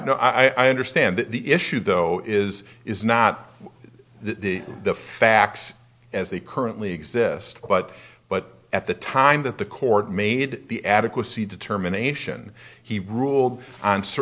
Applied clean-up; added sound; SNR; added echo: none; none; none; none.